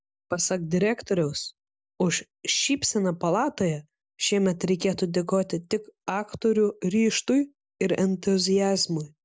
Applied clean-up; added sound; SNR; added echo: none; none; none; none.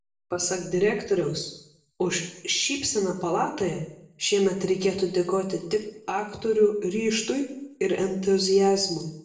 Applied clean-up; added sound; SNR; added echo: none; none; none; reverberation time 0.6 s.